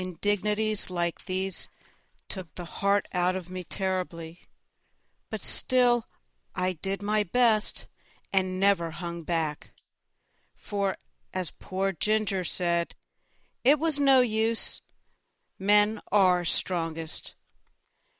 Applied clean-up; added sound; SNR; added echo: neural mask model Resemble Enhance denoiser.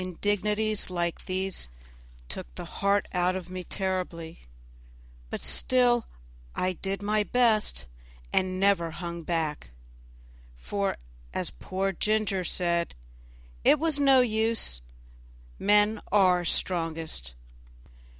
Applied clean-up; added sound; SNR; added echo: none; none; none; none.